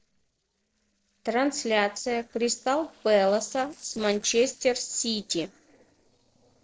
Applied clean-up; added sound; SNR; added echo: neural separator model SepFormer DNS4.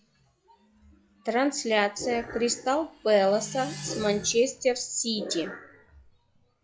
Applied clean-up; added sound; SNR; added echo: classical method log-MMSE.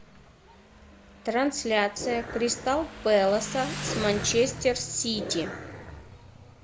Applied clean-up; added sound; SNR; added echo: none; Growling + Motorcycle; 10 dB; none.